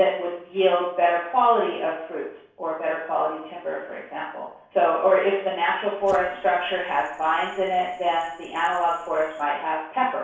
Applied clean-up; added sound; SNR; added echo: neural separator model SepFormer DNS4.